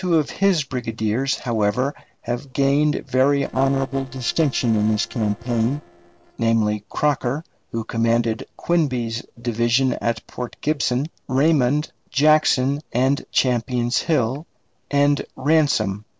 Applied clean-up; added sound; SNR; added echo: neural separator model SepFormer DNS4.